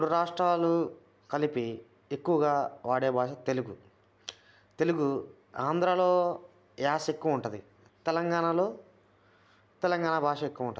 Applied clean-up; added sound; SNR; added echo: none; none; none; none.